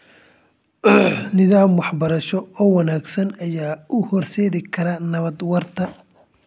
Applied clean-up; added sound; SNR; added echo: none; none; none; none.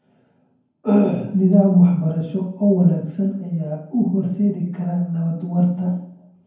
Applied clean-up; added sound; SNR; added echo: none; none; none; reverberation time 0.9 s.